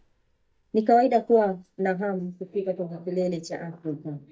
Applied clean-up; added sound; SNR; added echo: neural mask model DeepFilterNet 3.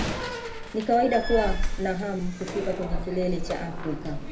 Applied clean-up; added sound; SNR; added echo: none; Slam; 2 dB; reverberation time 0.3 s.